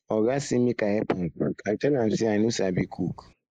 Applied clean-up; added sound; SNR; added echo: neural mask model Resemble Enhance denoiser.